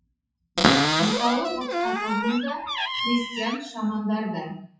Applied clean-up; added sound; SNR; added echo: classical method WPE with log-MMSE.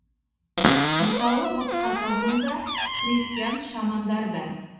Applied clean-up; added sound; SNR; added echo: none; Cupboard open or close; -2 dB; reverberation time 1.1 s.